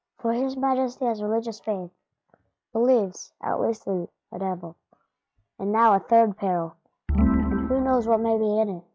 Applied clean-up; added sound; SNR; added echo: classical method log-MMSE.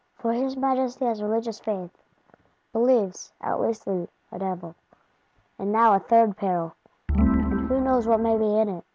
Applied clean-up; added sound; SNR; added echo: none; Organ; -1 dB; none.